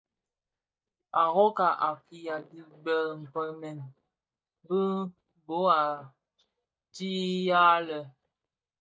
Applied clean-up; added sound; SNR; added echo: neural mask model DeepFilterNet 3.